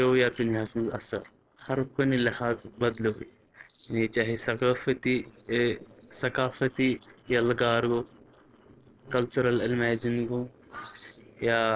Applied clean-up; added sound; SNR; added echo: neural separator model SepFormer DNS4.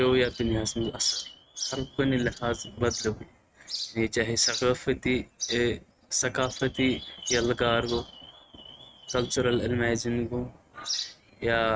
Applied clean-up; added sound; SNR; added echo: neural mask model RNNoise.